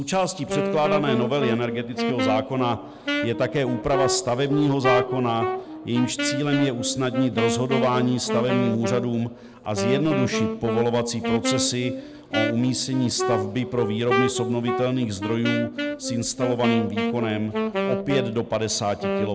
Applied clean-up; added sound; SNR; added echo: none; Wind instrument, woodwind instrument; 3 dB; none.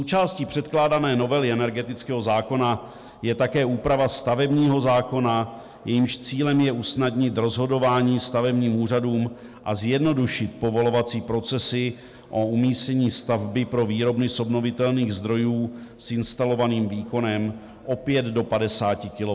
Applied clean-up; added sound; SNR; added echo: none; none; none; none.